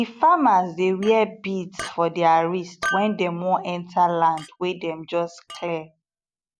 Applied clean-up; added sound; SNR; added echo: none; Chink, clink; 16 dB; none.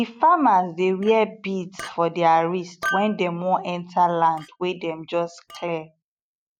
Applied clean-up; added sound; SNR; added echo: neural mask model RNNoise.